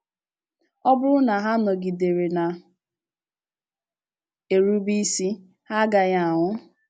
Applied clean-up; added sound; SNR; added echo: none; none; none; none.